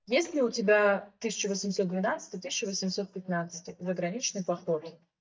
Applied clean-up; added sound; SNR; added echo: neural mask model DeepFilterNet 3.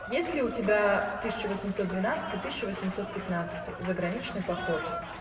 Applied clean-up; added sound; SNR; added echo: none; Applause / Cheering; 9 dB; reverberation time 1.9 s.